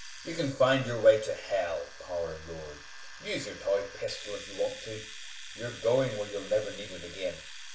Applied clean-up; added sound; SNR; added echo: none; Domestic sounds, home sounds; 15 dB; reverberation time 0.2 s.